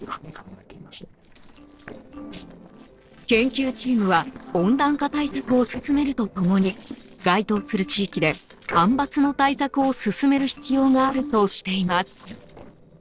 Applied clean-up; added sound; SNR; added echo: neural separator model SepFormer DNS4.